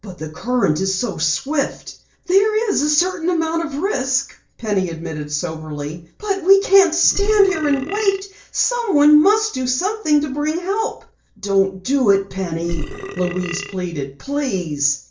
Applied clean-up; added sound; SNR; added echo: neural separator model SepFormer DNS4.